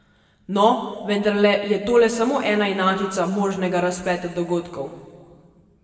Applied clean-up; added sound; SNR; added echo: none; none; none; reverberation time 1.4 s.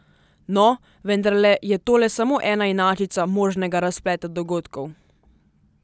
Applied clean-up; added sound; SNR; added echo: none; none; none; none.